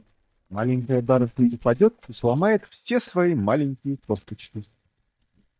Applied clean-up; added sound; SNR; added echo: neural mask model DeepFilterNet 3.